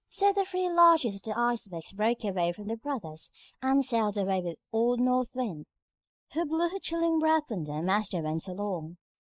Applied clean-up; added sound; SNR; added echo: neural mask model Resemble Enhance denoiser.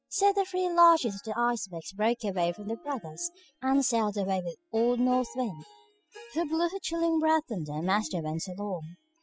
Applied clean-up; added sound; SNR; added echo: classical method spectral subtraction.